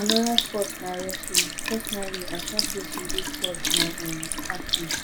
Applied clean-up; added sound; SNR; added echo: none; Sink (filling or washing) / Liquid; -4 dB; none.